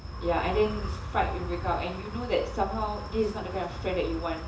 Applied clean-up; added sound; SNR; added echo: none; Wind; 5 dB; reverberation time 0.7 s.